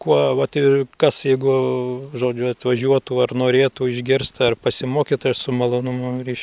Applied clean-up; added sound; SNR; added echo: none; none; none; none.